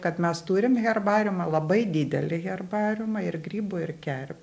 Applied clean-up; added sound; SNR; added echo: none; none; none; none.